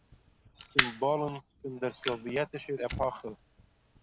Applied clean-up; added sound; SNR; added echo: none; Fire; 0 dB; none.